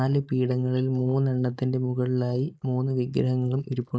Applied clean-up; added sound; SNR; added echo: neural mask model Resemble Enhance denoiser.